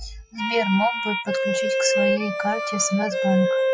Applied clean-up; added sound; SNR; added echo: classical method Wiener filter.